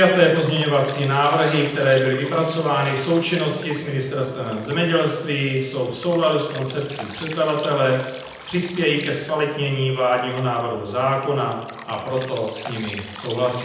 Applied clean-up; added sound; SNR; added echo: none; Drip; 16 dB; reverberation time 0.9 s.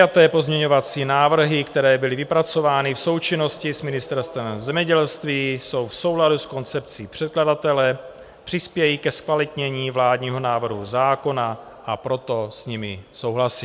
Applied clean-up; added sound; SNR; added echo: none; none; none; none.